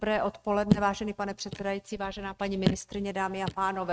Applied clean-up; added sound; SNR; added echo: neural mask model RNNoise.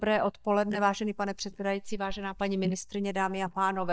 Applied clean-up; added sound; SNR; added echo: neural mask model DeepFilterNet 3.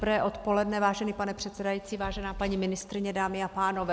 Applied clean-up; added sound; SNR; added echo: none; none; none; none.